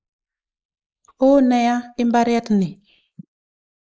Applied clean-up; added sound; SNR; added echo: neural mask model Resemble Enhance denoiser.